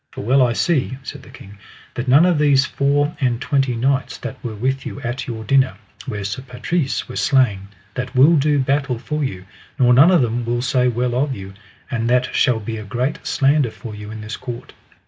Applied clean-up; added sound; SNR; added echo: none; none; none; none.